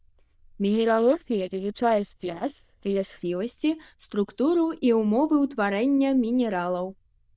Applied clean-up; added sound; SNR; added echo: neural diffusion model UNIVERSE++.